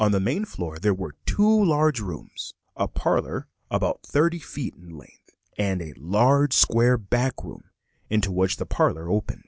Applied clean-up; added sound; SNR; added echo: none; none; none; none.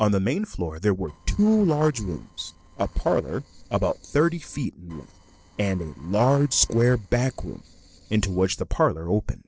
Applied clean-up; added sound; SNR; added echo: neural separator model SepFormer DNS4.